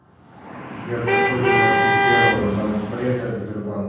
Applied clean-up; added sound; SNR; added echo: none; Traffic noise, roadway noise / Vehicle horn, car horn, honking; -3 dB; reverberation time 1.3 s.